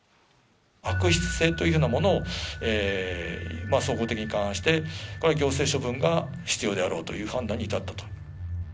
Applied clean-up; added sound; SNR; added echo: none; none; none; none.